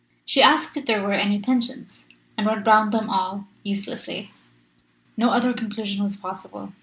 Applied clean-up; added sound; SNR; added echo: none; none; none; none.